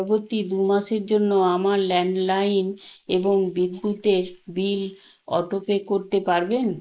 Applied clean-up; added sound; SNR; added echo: neural mask model Resemble Enhance denoiser.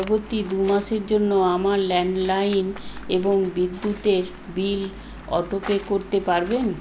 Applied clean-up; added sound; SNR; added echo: none; Waves, surf; 18 dB; none.